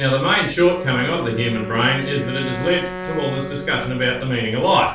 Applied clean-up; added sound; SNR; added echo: none; Wind instrument, woodwind instrument; 11 dB; reverberation time 0.3 s.